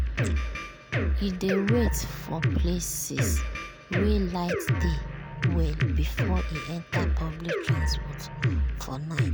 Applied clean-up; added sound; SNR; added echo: none; Drum kit; -5 dB; none.